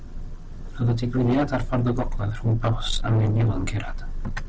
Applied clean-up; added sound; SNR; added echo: none; none; none; none.